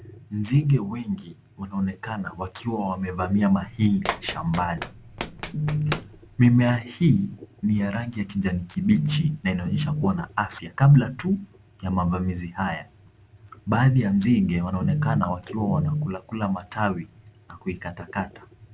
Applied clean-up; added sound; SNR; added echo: none; Run; 12 dB; none.